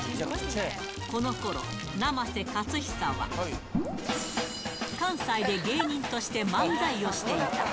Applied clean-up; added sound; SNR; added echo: none; Bathtub (filling or washing); 14 dB; none.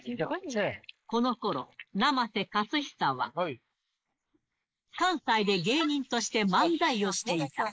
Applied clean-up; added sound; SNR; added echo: neural mask model Resemble Enhance denoiser.